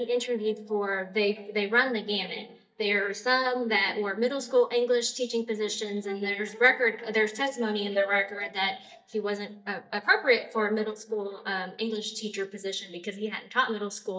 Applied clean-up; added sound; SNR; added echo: neural mask model DeepFilterNet 3.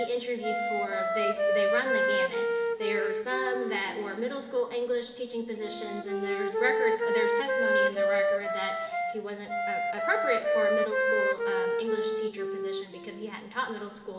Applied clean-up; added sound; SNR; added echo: none; Wind instrument, woodwind instrument; -4 dB; reverberation time 2.1 s.